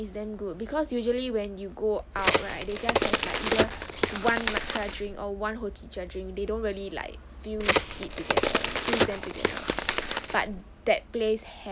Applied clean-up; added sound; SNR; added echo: none; Crack; -4 dB; none.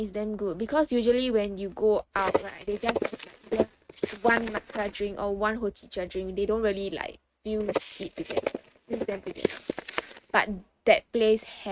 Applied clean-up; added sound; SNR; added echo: neural mask model RNNoise.